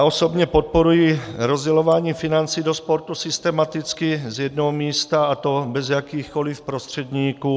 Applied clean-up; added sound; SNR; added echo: none; none; none; none.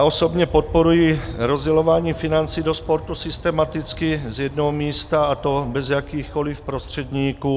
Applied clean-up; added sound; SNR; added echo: none; Aircraft; 15 dB; none.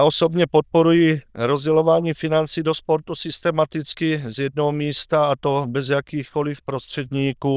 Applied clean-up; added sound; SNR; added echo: neural diffusion model UNIVERSE++.